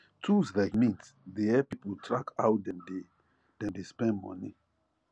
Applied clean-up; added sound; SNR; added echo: none; none; none; none.